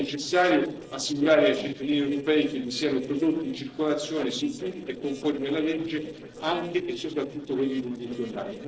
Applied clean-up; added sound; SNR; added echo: neural separator model SepFormer DNS4.